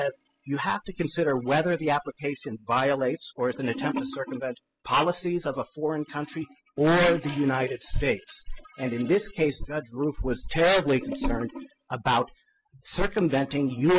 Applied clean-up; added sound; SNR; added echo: classical method spectral subtraction.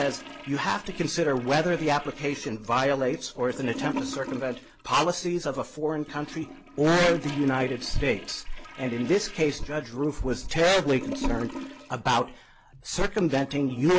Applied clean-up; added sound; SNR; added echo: none; Toilet flush / Gurgling; 14 dB; none.